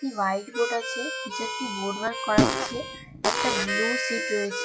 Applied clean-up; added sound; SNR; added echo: classical method log-MMSE.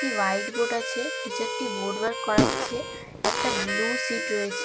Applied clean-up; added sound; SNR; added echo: none; Harmonica + Fart; -2 dB; none.